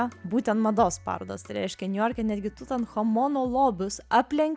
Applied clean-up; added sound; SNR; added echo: none; none; none; none.